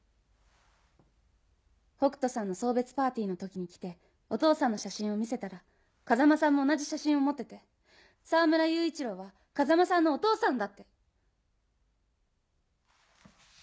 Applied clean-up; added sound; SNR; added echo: none; none; none; none.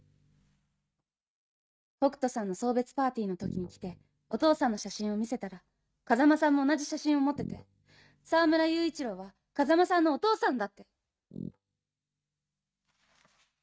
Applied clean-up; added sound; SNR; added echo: neural mask model RNNoise.